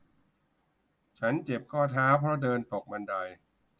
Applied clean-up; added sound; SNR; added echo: none; none; none; none.